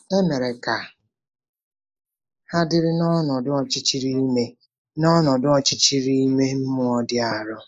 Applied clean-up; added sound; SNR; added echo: neural mask model Resemble Enhance denoiser.